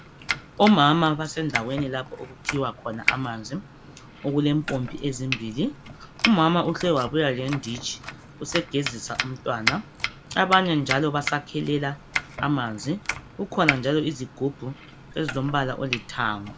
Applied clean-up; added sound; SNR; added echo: none; Domestic sounds, home sounds; 8 dB; none.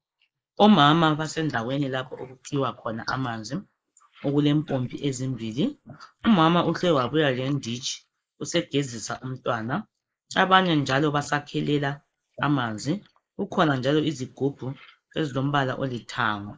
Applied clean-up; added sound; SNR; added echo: neural mask model Resemble Enhance denoiser.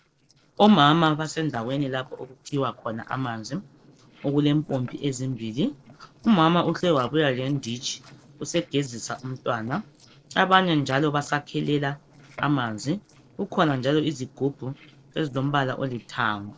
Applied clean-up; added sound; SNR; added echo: neural separator model SepFormer DNS4.